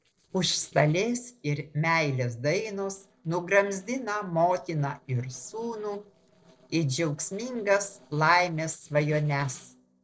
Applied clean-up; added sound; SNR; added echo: neural separator model SepFormer DNS4.